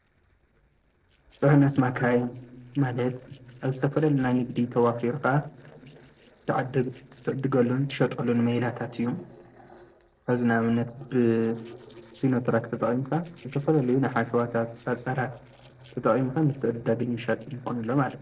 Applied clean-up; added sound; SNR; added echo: neural separator model SepFormer DNS4.